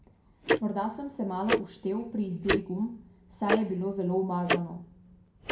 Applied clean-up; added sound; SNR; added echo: none; Tick-tock; 1 dB; reverberation time 0.5 s.